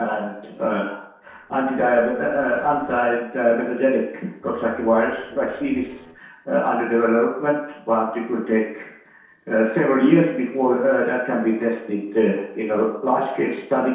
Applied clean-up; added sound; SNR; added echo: neural separator model SepFormer DNS4.